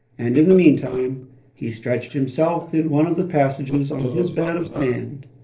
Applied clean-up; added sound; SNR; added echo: neural separator model SepFormer DNS4.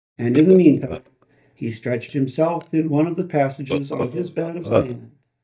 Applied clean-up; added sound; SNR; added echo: neural mask model DeepFilterNet 3.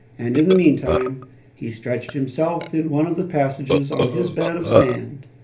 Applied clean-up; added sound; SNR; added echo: none; Burping, eructation; 4 dB; reverberation time 0.3 s.